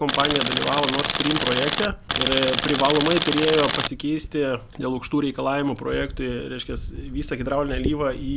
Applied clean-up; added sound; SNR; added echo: none; Tools; -2 dB; none.